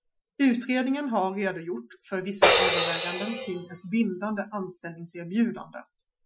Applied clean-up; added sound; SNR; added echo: classical method Wiener filter.